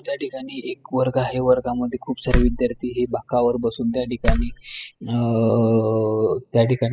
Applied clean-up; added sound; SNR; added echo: classical method spectral subtraction.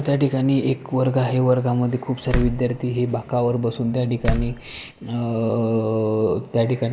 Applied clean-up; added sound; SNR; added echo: none; Slam; 6 dB; none.